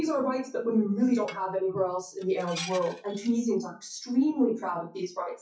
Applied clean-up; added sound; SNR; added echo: classical method WPE with log-MMSE.